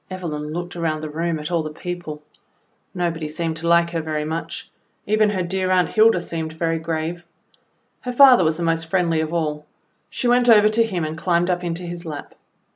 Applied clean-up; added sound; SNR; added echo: none; none; none; none.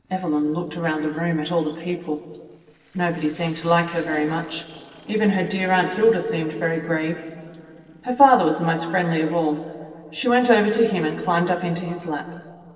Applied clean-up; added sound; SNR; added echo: neural separator model SepFormer DNS4.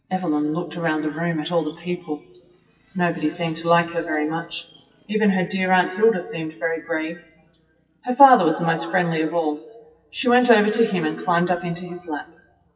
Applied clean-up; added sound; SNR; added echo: classical method WPE with log-MMSE.